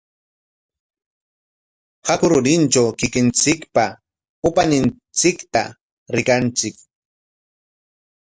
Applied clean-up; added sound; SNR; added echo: none; none; none; none.